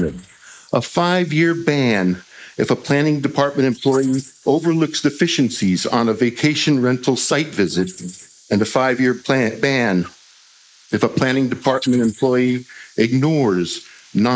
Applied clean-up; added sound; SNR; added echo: neural mask model Resemble Enhance denoiser.